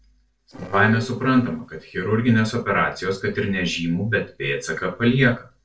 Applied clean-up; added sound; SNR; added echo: neural separator model SepFormer DNS4.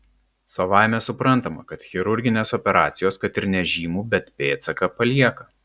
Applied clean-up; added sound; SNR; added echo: none; none; none; none.